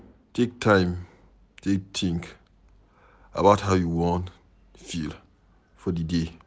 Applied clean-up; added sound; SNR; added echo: none; none; none; none.